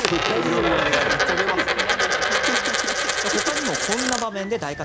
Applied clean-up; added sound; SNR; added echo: none; Coin (dropping); -3 dB; none.